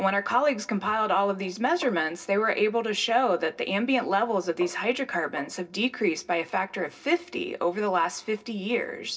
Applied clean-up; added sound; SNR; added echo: neural separator model SepFormer DNS4.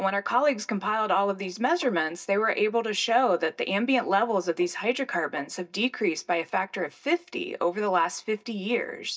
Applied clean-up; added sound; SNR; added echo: neural mask model DeepFilterNet 3.